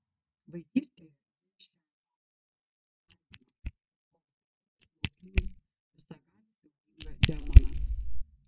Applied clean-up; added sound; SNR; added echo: neural mask model DeepFilterNet 3.